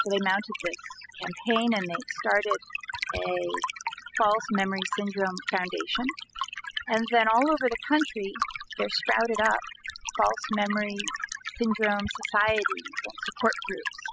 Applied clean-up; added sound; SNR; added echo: classical method spectral subtraction.